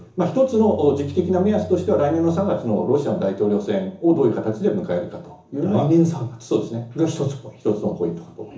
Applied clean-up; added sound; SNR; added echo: none; Bowed string instrument; 16 dB; reverberation time 0.7 s.